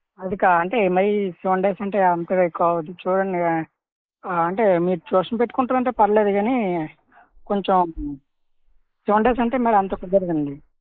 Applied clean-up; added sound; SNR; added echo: neural mask model Resemble Enhance denoiser.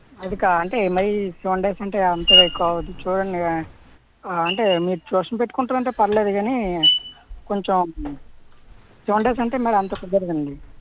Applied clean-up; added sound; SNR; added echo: none; Screech; 4 dB; none.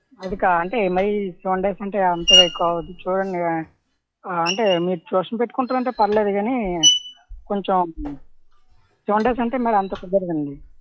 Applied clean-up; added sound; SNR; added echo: classical method log-MMSE.